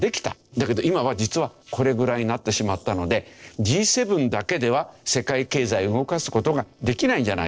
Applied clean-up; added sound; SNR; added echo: neural separator model SepFormer DNS4.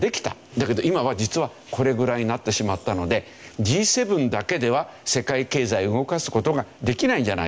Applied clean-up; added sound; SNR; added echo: none; none; none; none.